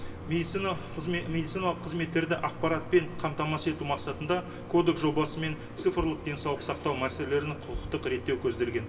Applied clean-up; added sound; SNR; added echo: none; Mechanisms; 11 dB; reverberation time 2.9 s.